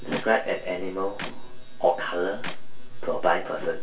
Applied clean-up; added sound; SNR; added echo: none; Clapping; 17 dB; reverberation time 0.2 s.